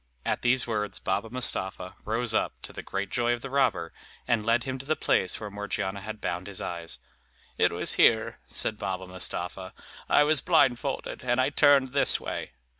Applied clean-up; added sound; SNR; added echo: none; none; none; none.